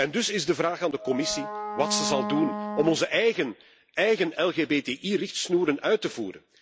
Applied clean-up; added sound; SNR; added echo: none; Wind instrument, woodwind instrument; 8 dB; none.